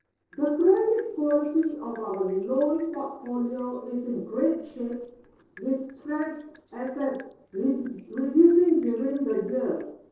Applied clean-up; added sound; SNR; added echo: neural separator model SepFormer DNS4.